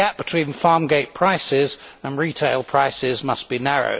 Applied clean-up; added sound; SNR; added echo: none; none; none; none.